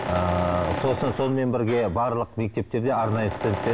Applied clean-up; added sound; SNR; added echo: none; Tools; 8 dB; none.